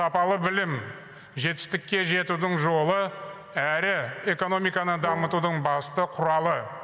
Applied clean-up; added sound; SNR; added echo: none; Brass instrument; 11 dB; none.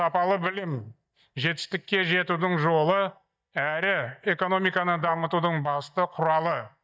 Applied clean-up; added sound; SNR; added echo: neural mask model DeepFilterNet 3.